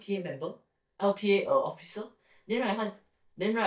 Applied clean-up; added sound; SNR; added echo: neural mask model DeepFilterNet 3.